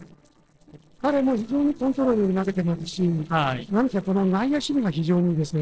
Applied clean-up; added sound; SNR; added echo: neural separator model SepFormer DNS4.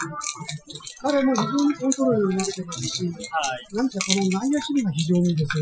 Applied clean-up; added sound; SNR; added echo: classical method Wiener filter.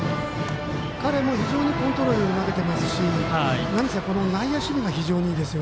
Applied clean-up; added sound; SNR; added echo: none; none; none; none.